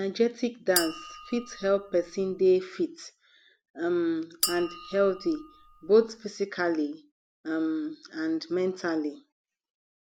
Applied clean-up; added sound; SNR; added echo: none; Chink, clink; 9 dB; none.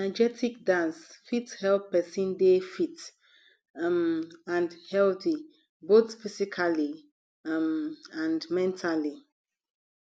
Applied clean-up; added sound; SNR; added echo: none; none; none; none.